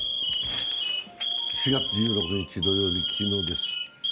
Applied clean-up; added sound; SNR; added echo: none; Alarm; -2 dB; none.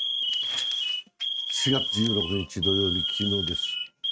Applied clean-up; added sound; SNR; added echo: neural mask model RNNoise.